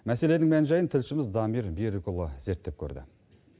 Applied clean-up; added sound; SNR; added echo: none; none; none; none.